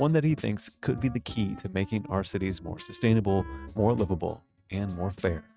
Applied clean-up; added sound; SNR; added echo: neural mask model RNNoise.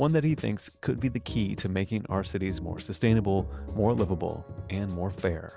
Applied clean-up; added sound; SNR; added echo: none; none; none; none.